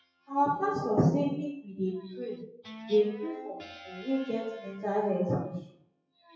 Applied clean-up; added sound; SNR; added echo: classical method WPE with log-MMSE.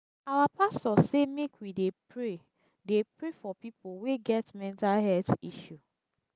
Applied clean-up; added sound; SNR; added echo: none; none; none; none.